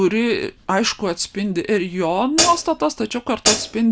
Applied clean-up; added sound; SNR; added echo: none; Hi-hat; 0 dB; none.